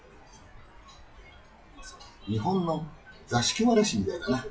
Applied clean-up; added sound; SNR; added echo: classical method WPE with log-MMSE.